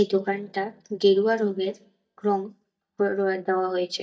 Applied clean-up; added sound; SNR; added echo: neural mask model DeepFilterNet 3.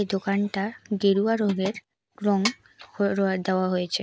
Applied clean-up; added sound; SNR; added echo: none; none; none; none.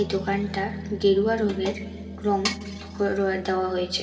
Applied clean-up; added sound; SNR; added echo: none; Guitar; 14 dB; reverberation time 2.3 s.